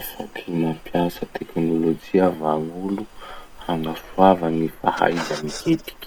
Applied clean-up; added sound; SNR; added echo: none; Water; 19 dB; none.